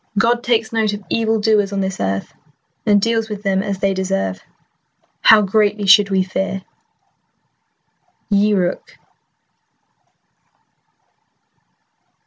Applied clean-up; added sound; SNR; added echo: none; none; none; none.